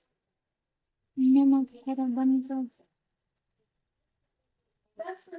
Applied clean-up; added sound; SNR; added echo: neural mask model DeepFilterNet 3.